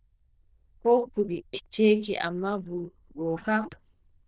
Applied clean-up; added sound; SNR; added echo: neural diffusion model UNIVERSE++.